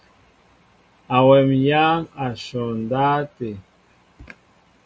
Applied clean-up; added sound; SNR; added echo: none; none; none; none.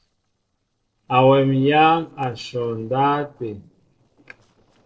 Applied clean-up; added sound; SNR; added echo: neural separator model SepFormer DNS4.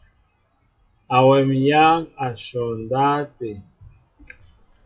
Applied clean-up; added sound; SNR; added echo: classical method WPE with log-MMSE.